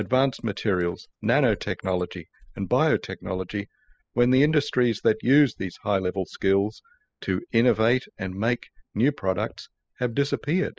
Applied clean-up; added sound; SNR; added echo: classical method spectral subtraction.